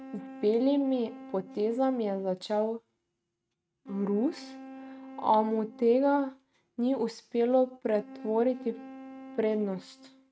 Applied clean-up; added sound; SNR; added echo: neural mask model RNNoise.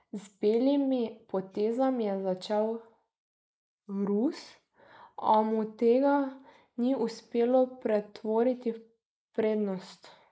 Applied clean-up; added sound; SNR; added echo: neural mask model Resemble Enhance denoiser.